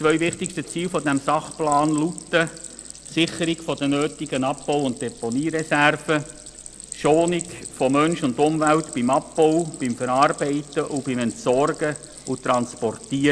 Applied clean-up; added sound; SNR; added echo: none; Stream; 18 dB; none.